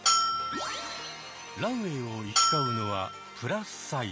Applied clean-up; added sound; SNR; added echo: none; Bell; -4 dB; none.